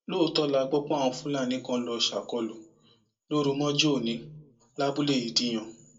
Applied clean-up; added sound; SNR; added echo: none; none; none; reverberation time 0.2 s.